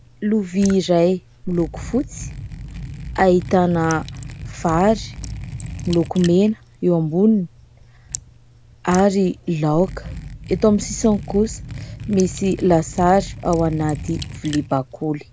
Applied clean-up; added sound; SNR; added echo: none; Liquid; 13 dB; none.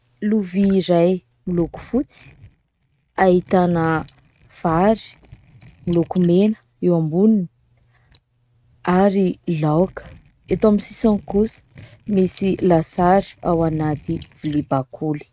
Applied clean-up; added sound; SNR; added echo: neural mask model RNNoise.